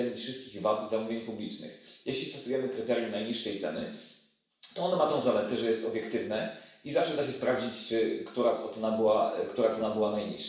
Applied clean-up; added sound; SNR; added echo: none; none; none; reverberation time 0.7 s.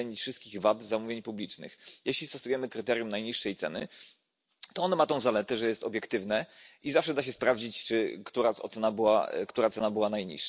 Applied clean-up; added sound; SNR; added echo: none; none; none; none.